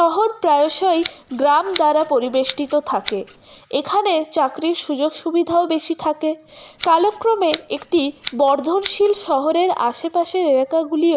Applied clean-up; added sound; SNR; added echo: none; Scissors; 17 dB; none.